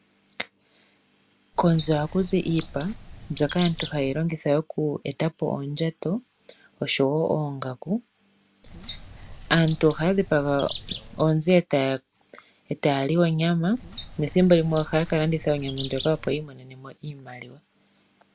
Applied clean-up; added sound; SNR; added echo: none; Bird; 14 dB; none.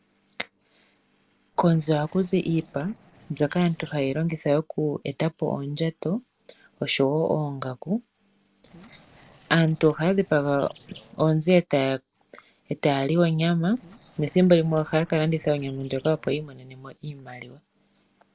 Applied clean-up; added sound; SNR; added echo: neural separator model SepFormer DNS4.